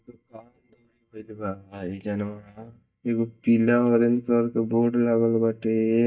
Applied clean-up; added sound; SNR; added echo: neural mask model DeepFilterNet 3.